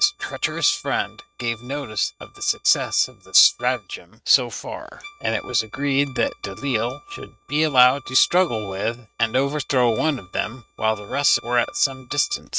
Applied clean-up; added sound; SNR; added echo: neural mask model RNNoise.